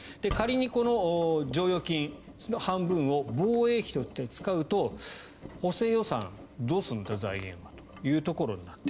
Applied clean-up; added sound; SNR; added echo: none; Engine; 15 dB; none.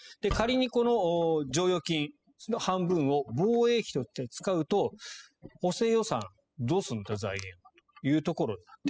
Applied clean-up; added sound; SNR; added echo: classical method spectral subtraction.